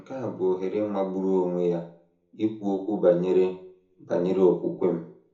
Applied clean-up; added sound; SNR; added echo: none; none; none; reverberation time 0.5 s.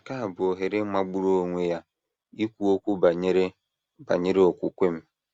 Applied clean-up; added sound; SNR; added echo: none; none; none; none.